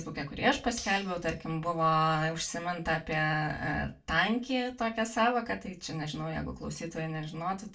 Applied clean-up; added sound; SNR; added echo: none; Cutlery, silverware; 17 dB; reverberation time 0.2 s.